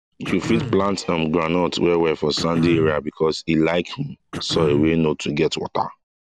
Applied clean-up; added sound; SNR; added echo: none; Cough; 11 dB; none.